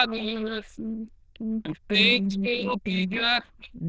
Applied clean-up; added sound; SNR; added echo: neural diffusion model UNIVERSE++.